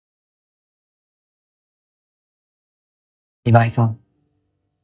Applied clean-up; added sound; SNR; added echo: neural mask model DeepFilterNet 3.